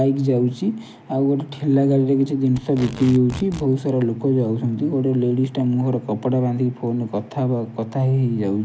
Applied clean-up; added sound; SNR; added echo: none; Packing tape, duct tape; 15 dB; none.